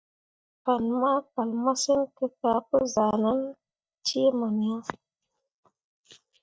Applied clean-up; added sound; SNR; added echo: neural mask model DeepFilterNet 3.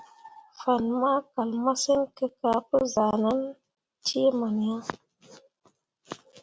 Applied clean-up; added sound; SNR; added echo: none; none; none; none.